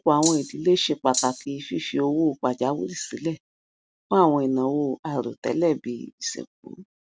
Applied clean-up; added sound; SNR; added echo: none; Rattle (instrument); 4 dB; none.